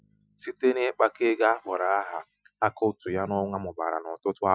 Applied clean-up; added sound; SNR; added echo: classical method Wiener filter.